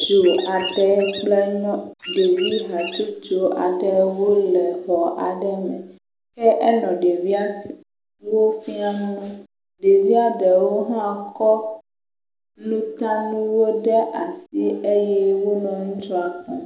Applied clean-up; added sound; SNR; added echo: none; Bird vocalization, bird call, bird song; 12 dB; none.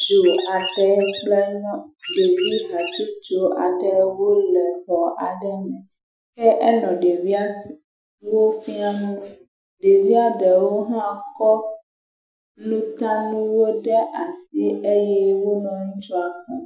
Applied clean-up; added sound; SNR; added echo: classical method Wiener filter.